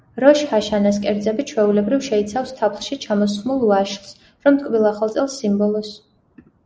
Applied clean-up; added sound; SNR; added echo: none; none; none; none.